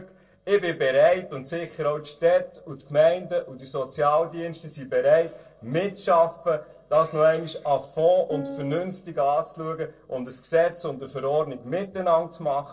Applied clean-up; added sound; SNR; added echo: neural separator model SepFormer DNS4.